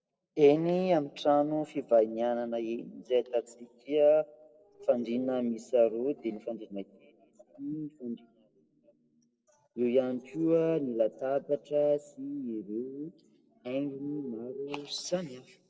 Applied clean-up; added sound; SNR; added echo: neural separator model SepFormer DNS4.